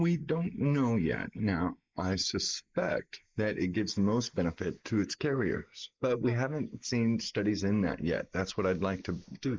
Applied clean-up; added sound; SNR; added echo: neural mask model Resemble Enhance denoiser.